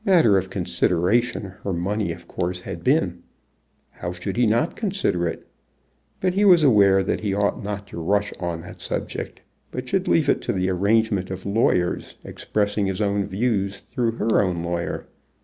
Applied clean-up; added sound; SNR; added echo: none; none; none; none.